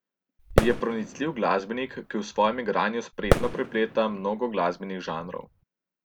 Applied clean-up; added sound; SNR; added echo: none; Fireworks; 2 dB; none.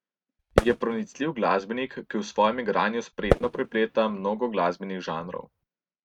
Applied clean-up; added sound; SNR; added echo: neural mask model RNNoise.